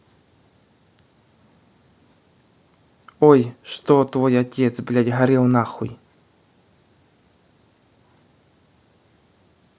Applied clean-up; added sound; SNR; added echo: none; none; none; none.